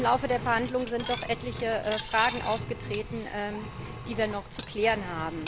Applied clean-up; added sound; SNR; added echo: none; Cutlery, silverware + Engine; 7 dB; none.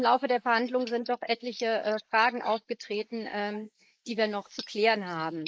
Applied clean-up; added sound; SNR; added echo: neural mask model Resemble Enhance denoiser.